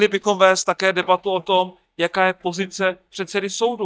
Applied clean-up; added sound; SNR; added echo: neural mask model DeepFilterNet 3.